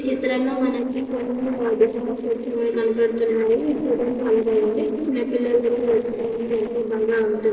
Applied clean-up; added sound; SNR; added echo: neural separator model SepFormer DNS4.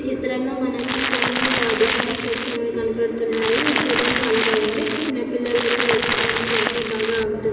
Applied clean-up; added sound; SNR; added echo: none; Crackle; 1 dB; reverberation time 2.8 s.